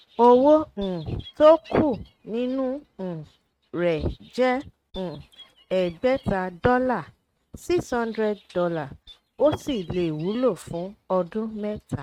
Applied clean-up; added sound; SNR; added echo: neural mask model RNNoise.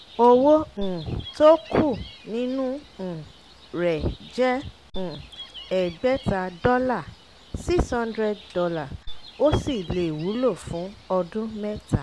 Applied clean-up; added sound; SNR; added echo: none; Gull, seagull; 17 dB; none.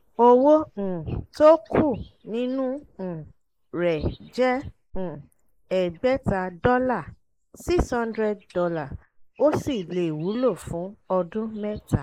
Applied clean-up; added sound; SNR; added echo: neural mask model Resemble Enhance denoiser.